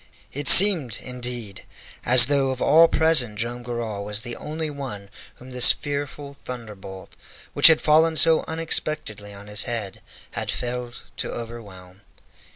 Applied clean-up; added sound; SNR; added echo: none; none; none; none.